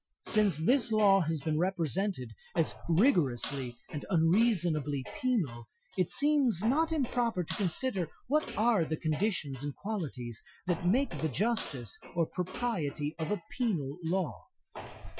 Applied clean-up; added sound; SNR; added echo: classical method Wiener filter.